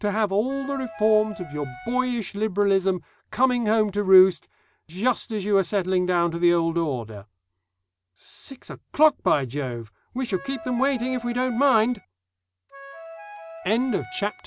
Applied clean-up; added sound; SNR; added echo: none; Wind instrument, woodwind instrument; 16 dB; none.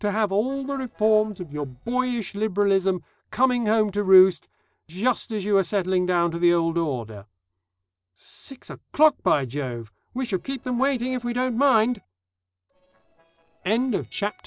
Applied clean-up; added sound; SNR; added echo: neural separator model SepFormer DNS4.